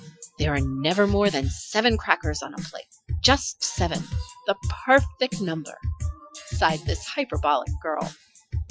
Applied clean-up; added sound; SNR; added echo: classical method Wiener filter.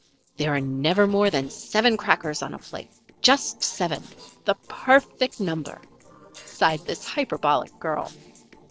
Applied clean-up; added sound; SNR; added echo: neural separator model SepFormer DNS4.